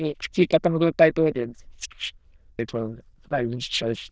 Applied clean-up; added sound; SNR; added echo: neural diffusion model UNIVERSE++.